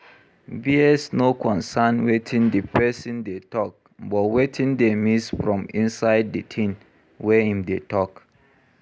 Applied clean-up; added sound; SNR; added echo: none; none; none; none.